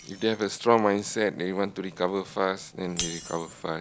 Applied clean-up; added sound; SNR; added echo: none; Shatter; 15 dB; none.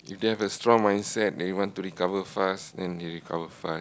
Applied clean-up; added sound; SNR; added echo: none; none; none; none.